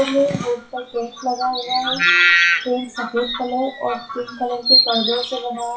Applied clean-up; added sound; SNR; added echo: classical method WPE with log-MMSE.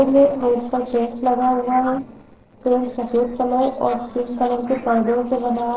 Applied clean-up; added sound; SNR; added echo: neural separator model SepFormer DNS4.